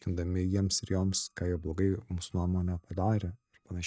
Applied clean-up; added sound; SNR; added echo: neural mask model DeepFilterNet 3.